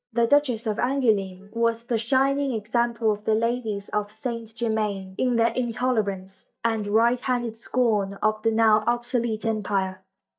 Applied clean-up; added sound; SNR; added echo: neural mask model DeepFilterNet 3.